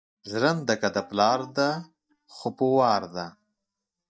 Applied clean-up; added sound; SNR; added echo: neural mask model DeepFilterNet 3.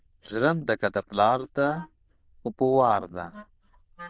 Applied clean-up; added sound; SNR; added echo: neural diffusion model UNIVERSE++.